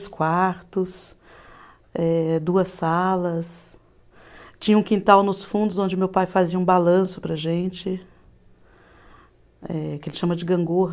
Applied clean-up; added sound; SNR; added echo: none; none; none; none.